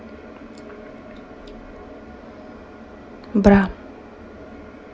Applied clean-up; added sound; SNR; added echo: none; none; none; none.